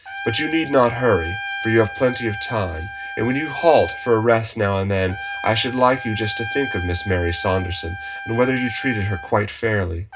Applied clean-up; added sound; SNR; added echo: none; Trumpet; 11 dB; reverberation time 0.2 s.